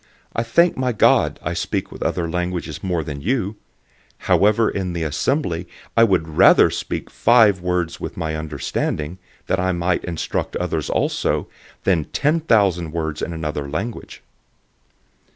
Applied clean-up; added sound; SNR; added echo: none; none; none; none.